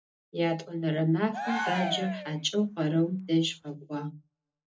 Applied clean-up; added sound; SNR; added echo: none; Cheering; 7 dB; reverberation time 0.4 s.